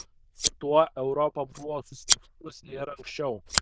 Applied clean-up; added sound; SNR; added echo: neural diffusion model UNIVERSE++.